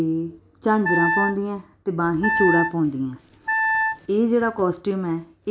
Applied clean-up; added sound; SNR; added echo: none; Wind instrument, woodwind instrument; 1 dB; none.